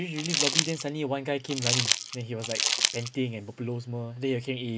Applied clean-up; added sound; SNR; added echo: none; Crumpling, crinkling; -3 dB; none.